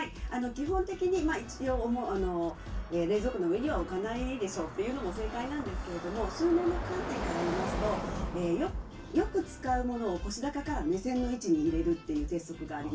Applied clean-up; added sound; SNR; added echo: none; Car passing by; 11 dB; reverberation time 0.2 s.